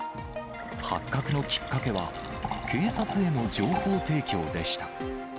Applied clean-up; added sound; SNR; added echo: none; Fill (with liquid); 10 dB; none.